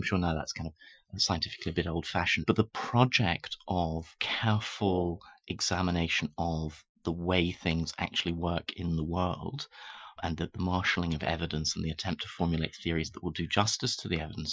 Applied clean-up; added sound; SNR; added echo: classical method Wiener filter.